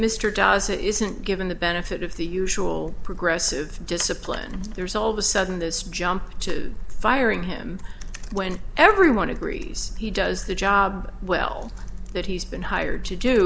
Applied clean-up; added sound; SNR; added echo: none; none; none; none.